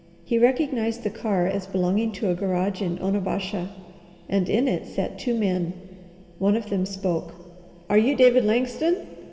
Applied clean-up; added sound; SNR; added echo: none; none; none; reverberation time 2.1 s.